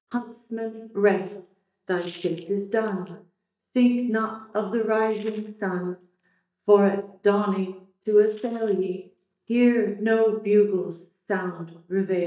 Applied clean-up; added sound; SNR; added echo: neural mask model DeepFilterNet 3.